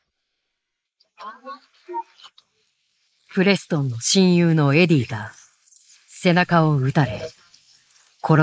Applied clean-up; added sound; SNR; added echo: neural mask model Resemble Enhance denoiser.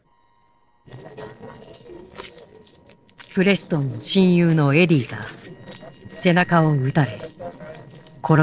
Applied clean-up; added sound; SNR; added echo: neural separator model SepFormer DNS4.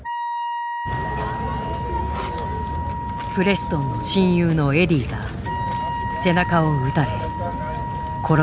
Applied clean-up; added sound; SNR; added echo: none; Wind instrument, woodwind instrument; 7 dB; none.